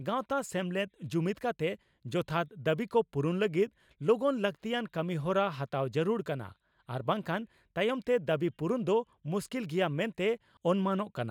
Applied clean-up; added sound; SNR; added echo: none; none; none; none.